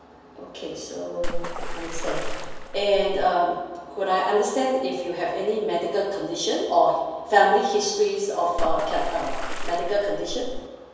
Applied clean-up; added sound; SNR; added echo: none; Water / Splash, splatter; 3 dB; reverberation time 1.2 s.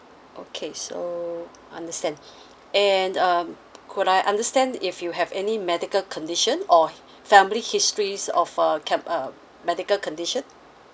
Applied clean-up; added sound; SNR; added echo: none; none; none; none.